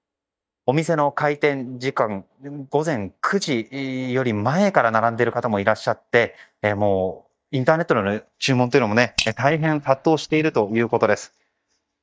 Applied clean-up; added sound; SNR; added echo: neural mask model DeepFilterNet 3.